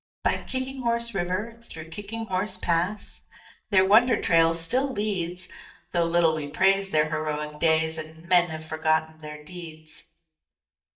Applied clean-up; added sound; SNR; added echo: neural mask model DeepFilterNet 3.